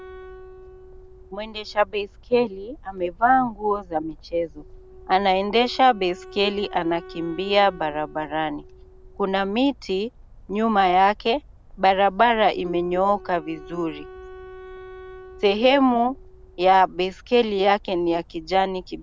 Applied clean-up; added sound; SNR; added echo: none; Bird + Wind instrument, woodwind instrument; 20 dB; none.